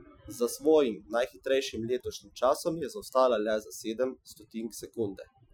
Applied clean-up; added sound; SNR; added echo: classical method Wiener filter.